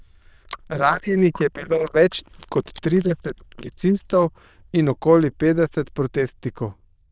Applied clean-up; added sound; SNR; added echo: neural diffusion model UNIVERSE++.